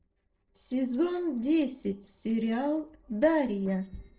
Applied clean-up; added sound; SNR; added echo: neural separator model SepFormer DNS4.